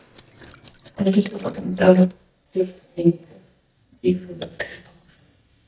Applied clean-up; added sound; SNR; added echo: neural mask model DeepFilterNet 3.